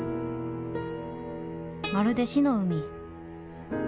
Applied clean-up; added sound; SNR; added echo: none; Plucked string instrument; 12 dB; none.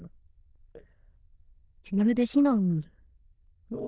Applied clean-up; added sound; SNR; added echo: neural diffusion model UNIVERSE++.